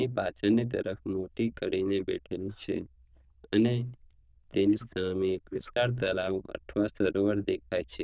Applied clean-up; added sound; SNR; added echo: neural diffusion model UNIVERSE++.